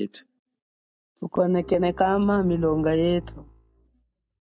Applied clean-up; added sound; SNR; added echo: neural mask model DeepFilterNet 3.